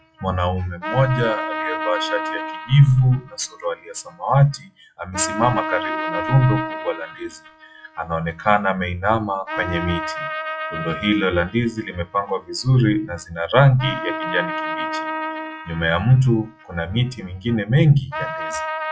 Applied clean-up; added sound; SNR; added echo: classical method log-MMSE.